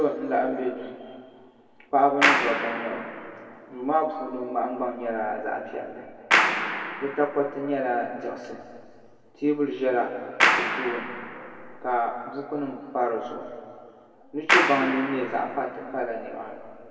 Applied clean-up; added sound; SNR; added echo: none; Clapping; 2 dB; reverberation time 2.2 s.